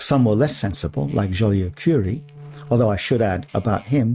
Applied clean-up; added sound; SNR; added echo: neural mask model RNNoise.